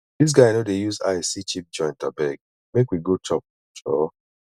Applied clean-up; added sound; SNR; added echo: none; none; none; none.